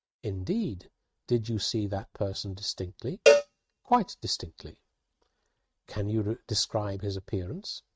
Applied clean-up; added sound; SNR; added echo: neural mask model RNNoise.